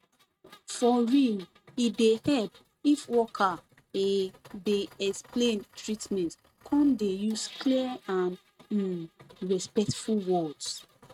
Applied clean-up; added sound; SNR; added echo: neural mask model RNNoise.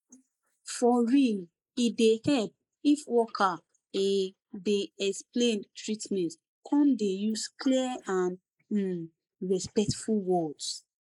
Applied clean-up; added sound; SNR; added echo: neural mask model Resemble Enhance denoiser.